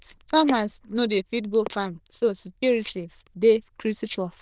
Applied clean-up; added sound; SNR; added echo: neural diffusion model UNIVERSE++.